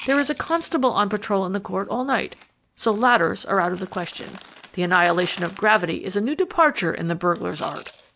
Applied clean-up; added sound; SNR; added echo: none; Chewing, mastication; 20 dB; none.